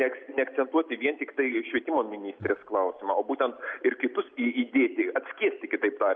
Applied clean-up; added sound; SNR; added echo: none; none; none; none.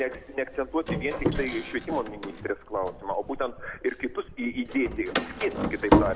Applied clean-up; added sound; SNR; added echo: none; Door; 0 dB; none.